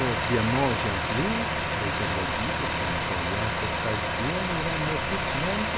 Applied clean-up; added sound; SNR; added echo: none; Truck; -3 dB; none.